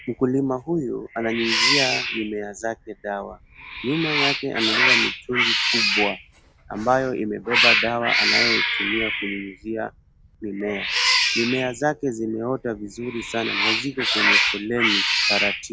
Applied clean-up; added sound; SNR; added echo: none; Cat; -3 dB; none.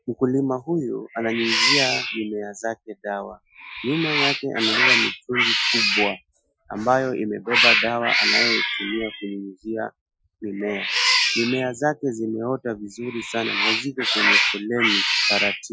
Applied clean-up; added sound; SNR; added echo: classical method Wiener filter.